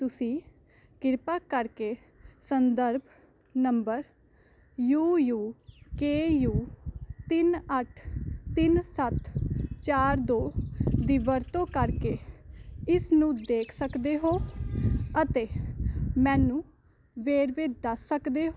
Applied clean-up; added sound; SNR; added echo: none; none; none; none.